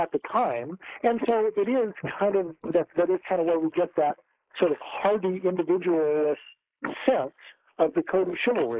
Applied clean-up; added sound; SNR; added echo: neural mask model Resemble Enhance denoiser.